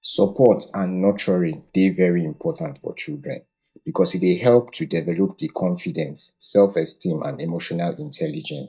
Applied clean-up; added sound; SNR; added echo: neural mask model DeepFilterNet 3.